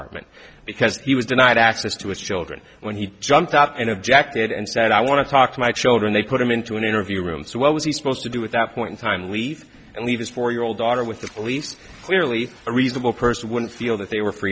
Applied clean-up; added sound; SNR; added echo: none; none; none; none.